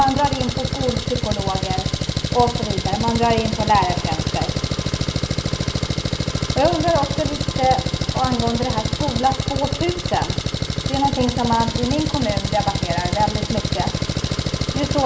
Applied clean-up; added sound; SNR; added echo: none; Engine; 0 dB; reverberation time 1.2 s.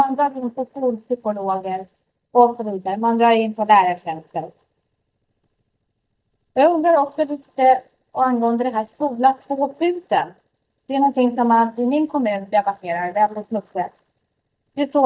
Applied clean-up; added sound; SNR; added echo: neural mask model DeepFilterNet 3.